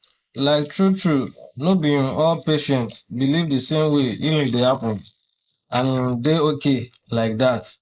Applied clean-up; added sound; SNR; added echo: neural mask model Resemble Enhance denoiser.